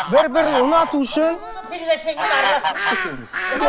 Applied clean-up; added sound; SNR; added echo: none; Fowl; 4 dB; none.